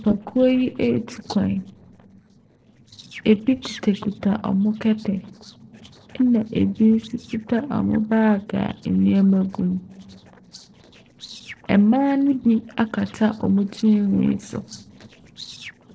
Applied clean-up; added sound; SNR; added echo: neural separator model SepFormer DNS4.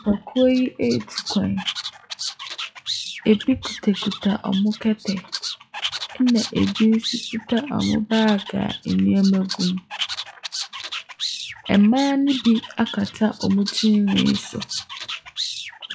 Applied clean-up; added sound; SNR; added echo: classical method WPE with log-MMSE.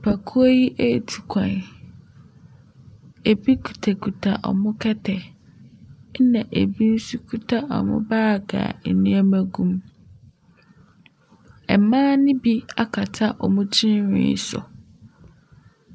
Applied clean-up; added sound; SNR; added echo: none; none; none; none.